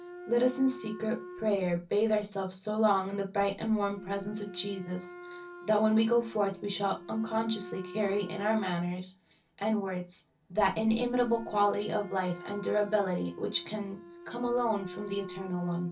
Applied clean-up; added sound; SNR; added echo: none; Wind instrument, woodwind instrument; 16 dB; reverberation time 0.3 s.